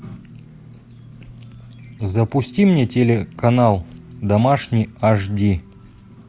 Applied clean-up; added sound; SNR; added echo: none; none; none; none.